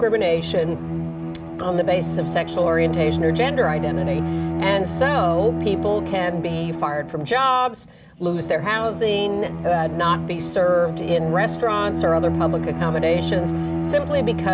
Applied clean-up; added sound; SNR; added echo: none; Bowed string instrument; 4 dB; none.